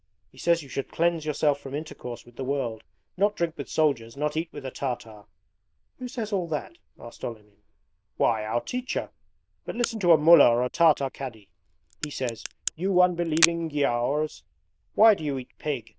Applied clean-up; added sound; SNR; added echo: neural diffusion model UNIVERSE++.